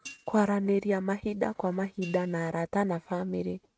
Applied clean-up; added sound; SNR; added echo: neural mask model RNNoise.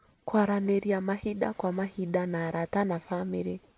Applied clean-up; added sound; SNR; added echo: none; none; none; none.